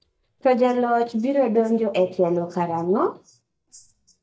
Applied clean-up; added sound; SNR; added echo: neural mask model DeepFilterNet 3.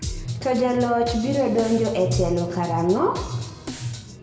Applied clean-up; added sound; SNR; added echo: none; Drum kit; 13 dB; reverberation time 1.1 s.